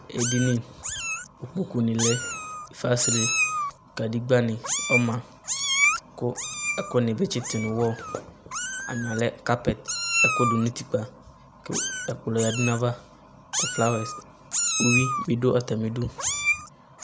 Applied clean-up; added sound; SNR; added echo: none; Meow; 2 dB; none.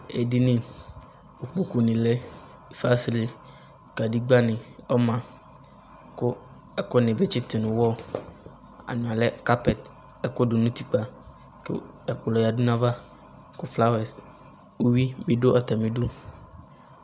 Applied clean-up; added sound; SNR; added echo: none; none; none; none.